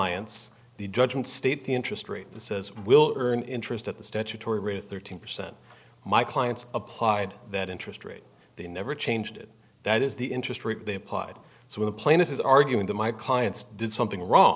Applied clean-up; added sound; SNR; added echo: none; none; none; none.